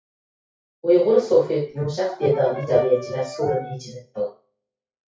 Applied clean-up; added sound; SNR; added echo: classical method WPE with log-MMSE.